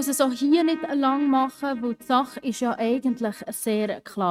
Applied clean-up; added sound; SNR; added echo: neural mask model RNNoise.